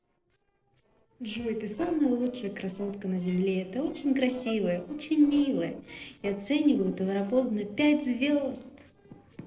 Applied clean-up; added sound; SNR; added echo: neural separator model SepFormer DNS4.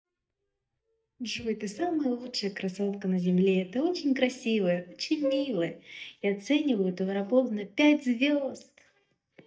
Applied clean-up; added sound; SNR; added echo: neural mask model DeepFilterNet 3.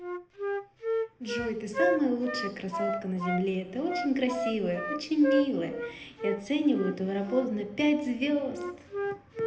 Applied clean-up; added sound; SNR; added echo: none; Wind instrument, woodwind instrument; 4 dB; reverberation time 0.8 s.